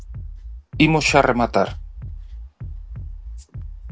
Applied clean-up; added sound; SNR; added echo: none; Bass drum; 11 dB; none.